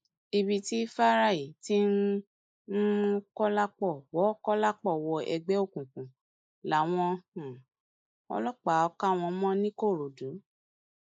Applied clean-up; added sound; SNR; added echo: neural mask model Resemble Enhance denoiser.